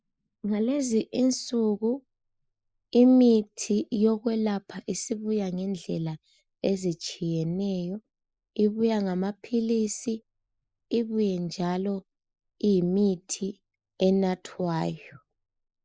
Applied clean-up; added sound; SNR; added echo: neural mask model Resemble Enhance denoiser.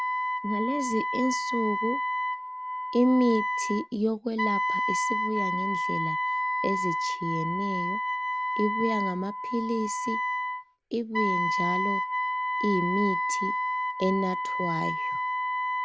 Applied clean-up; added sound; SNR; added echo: none; Wind instrument, woodwind instrument; -1 dB; none.